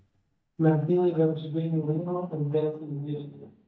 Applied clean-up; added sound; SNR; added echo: neural mask model DeepFilterNet 3.